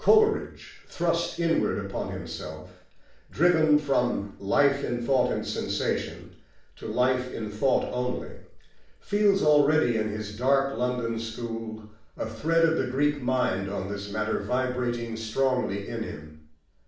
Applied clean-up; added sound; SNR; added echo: none; none; none; reverberation time 0.5 s.